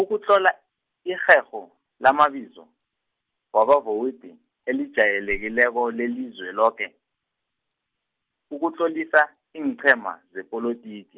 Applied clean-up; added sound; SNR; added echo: none; Whoosh, swoosh, swish; 14 dB; none.